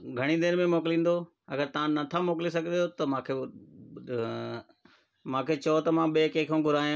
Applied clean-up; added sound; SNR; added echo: none; none; none; none.